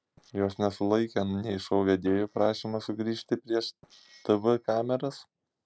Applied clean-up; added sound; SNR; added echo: neural separator model SepFormer DNS4.